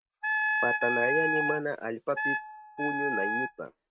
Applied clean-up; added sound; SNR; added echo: neural mask model RNNoise.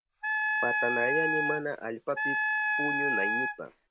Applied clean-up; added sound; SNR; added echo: none; Wind instrument, woodwind instrument; -5 dB; none.